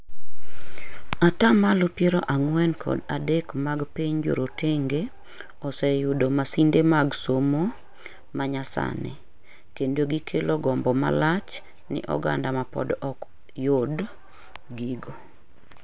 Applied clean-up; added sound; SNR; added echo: none; none; none; none.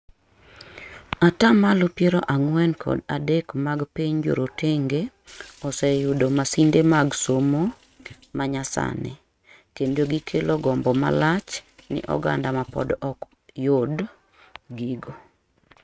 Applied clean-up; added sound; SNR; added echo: neural mask model RNNoise.